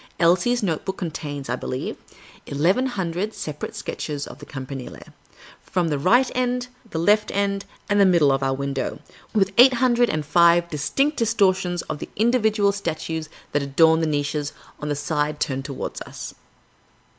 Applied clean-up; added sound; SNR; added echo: none; none; none; none.